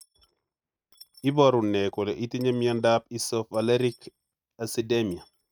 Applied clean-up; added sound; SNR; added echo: neural mask model RNNoise.